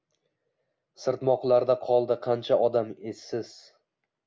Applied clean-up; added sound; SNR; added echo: none; none; none; none.